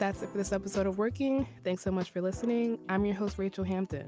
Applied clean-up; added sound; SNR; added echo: none; none; none; none.